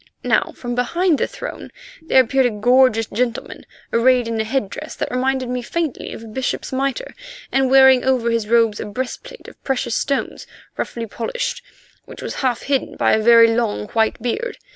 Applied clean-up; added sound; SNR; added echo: none; none; none; none.